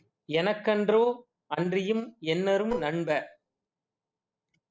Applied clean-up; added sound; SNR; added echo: neural separator model SepFormer DNS4.